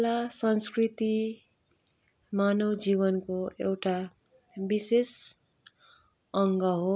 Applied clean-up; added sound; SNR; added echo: none; none; none; none.